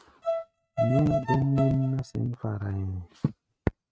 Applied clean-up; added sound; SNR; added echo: neural mask model RNNoise.